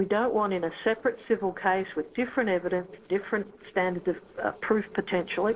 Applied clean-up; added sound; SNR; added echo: neural separator model SepFormer DNS4.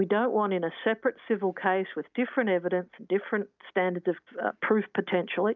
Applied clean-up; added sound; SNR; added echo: none; none; none; none.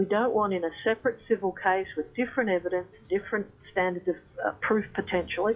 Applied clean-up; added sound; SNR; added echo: classical method WPE with log-MMSE.